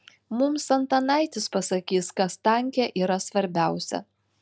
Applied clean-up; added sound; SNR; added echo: none; none; none; none.